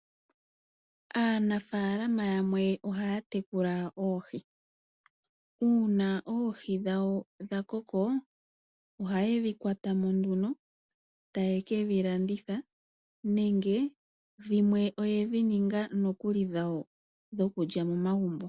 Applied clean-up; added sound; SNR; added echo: none; none; none; none.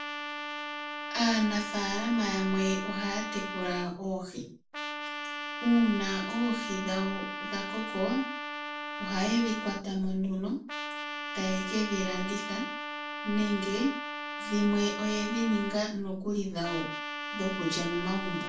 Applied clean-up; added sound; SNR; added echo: none; Trumpet; 6 dB; reverberation time 0.3 s.